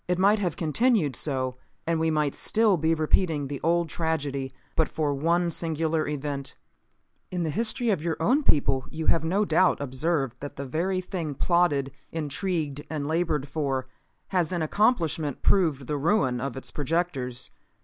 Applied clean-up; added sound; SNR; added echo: none; none; none; none.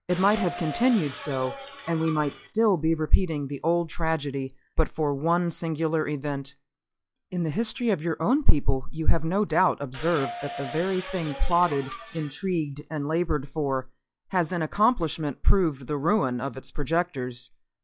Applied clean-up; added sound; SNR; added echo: classical method log-MMSE.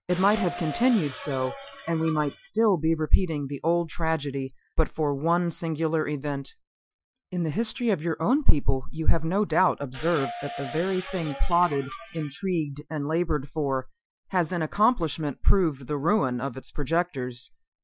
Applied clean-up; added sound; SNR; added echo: classical method Wiener filter.